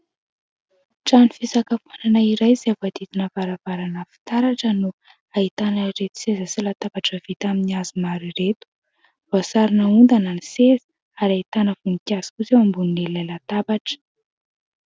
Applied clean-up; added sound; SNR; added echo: none; none; none; none.